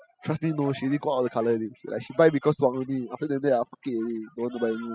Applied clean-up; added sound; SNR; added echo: classical method spectral subtraction.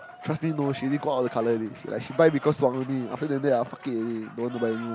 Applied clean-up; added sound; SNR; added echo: none; Applause / Cheering; 18 dB; none.